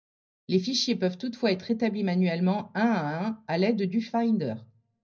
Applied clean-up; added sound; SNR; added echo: none; none; none; reverberation time 0.4 s.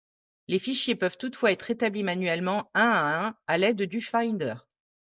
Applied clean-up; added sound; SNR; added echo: none; none; none; none.